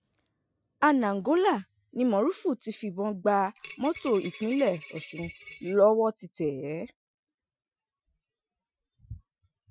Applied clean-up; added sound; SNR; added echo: classical method Wiener filter.